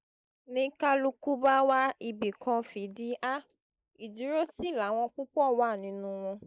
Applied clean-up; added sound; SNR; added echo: neural mask model Resemble Enhance denoiser.